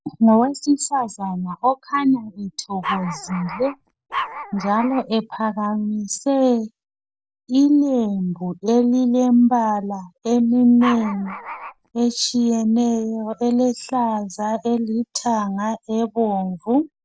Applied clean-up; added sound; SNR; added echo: none; Dog; 10 dB; none.